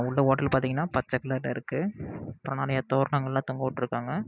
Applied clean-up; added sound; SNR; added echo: none; none; none; none.